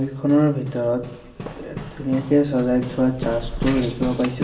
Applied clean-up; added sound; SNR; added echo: none; Hammer; 10 dB; reverberation time 0.7 s.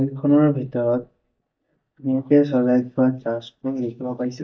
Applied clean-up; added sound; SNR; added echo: neural mask model DeepFilterNet 3.